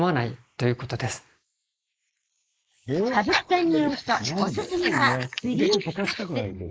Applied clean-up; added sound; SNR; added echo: neural mask model Resemble Enhance denoiser.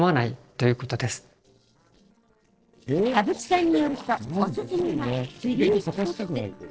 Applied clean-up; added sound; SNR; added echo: neural separator model SepFormer DNS4.